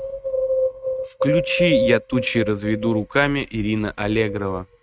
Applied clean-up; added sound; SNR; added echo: neural mask model RNNoise.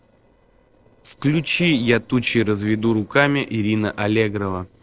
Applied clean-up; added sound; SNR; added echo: neural separator model SepFormer DNS4.